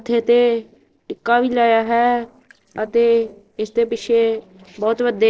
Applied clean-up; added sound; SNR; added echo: neural separator model SepFormer DNS4.